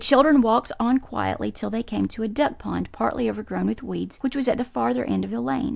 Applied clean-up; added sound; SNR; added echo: none; none; none; none.